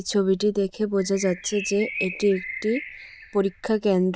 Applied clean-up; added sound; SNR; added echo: neural diffusion model UNIVERSE++.